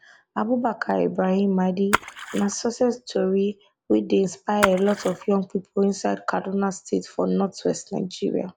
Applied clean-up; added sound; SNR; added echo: none; Splash, splatter; 8 dB; none.